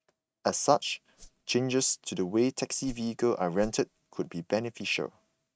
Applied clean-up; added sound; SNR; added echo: neural mask model RNNoise.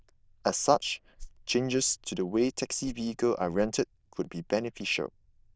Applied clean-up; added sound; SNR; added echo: neural diffusion model UNIVERSE++.